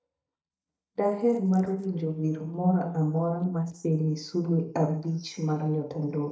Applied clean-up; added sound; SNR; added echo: neural mask model DeepFilterNet 3.